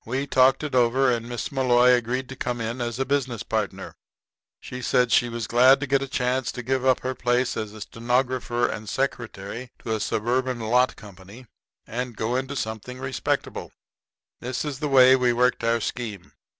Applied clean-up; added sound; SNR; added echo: none; none; none; none.